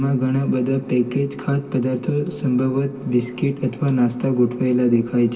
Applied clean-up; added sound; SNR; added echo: none; none; none; reverberation time 0.2 s.